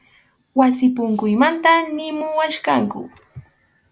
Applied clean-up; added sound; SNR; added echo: none; none; none; none.